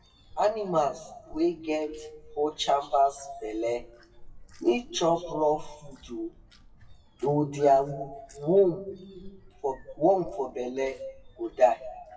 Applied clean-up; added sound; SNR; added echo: classical method WPE with log-MMSE.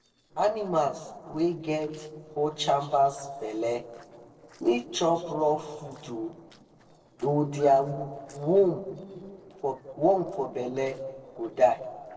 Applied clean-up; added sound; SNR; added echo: neural separator model SepFormer DNS4.